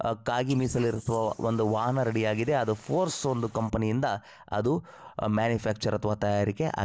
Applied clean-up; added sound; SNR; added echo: neural mask model Resemble Enhance denoiser.